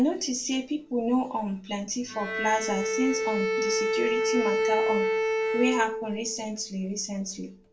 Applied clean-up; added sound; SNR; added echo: none; Bowed string instrument; 0 dB; reverberation time 0.2 s.